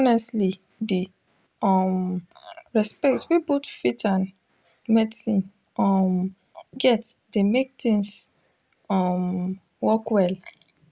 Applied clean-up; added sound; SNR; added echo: none; none; none; none.